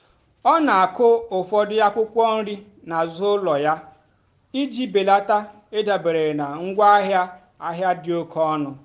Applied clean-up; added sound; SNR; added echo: none; none; none; none.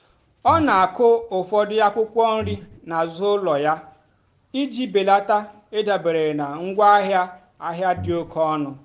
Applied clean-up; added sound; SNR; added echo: none; Breathing; 12 dB; none.